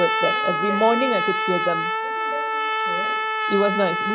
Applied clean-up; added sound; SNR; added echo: none; Trumpet; -1 dB; none.